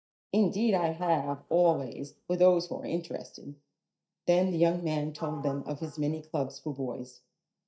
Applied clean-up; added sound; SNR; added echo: neural mask model DeepFilterNet 3.